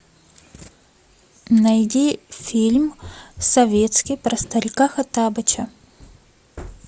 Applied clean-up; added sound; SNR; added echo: none; none; none; none.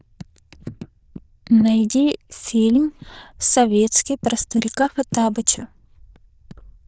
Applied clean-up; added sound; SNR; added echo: neural diffusion model UNIVERSE++.